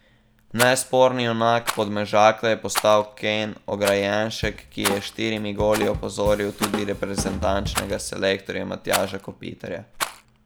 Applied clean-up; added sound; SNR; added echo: none; Drum / Drum kit + Rattle; 9 dB; none.